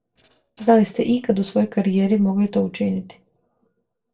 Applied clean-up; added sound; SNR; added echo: neural separator model SepFormer DNS4.